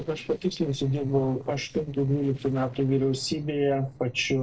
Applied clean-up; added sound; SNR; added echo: neural separator model SepFormer DNS4.